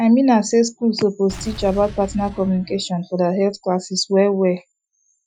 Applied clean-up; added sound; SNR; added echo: classical method Wiener filter.